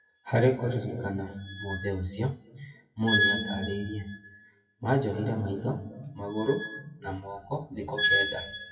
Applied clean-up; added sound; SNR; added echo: classical method WPE with log-MMSE.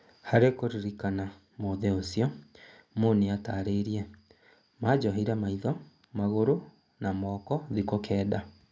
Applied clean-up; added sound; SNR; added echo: none; none; none; none.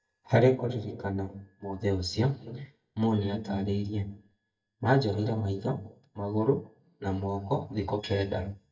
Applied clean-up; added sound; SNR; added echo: neural mask model DeepFilterNet 3.